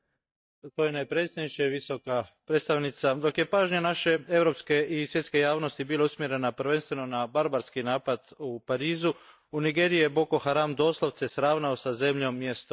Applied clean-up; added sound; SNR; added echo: neural mask model DeepFilterNet 3.